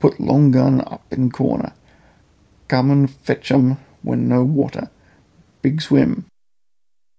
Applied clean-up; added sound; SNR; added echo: none; none; none; none.